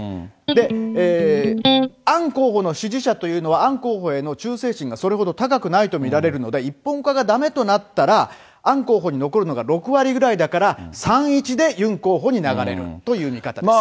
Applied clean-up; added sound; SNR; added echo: none; Electric guitar; 2 dB; none.